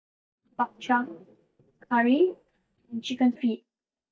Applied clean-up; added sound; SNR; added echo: neural mask model DeepFilterNet 3.